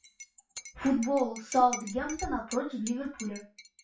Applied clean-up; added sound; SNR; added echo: classical method WPE with log-MMSE.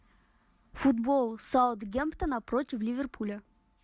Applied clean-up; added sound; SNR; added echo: none; none; none; none.